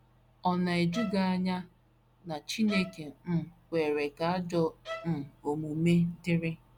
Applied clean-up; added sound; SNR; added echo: none; Bowed string instrument; 13 dB; none.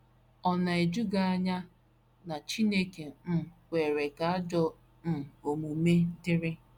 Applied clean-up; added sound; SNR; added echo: none; none; none; none.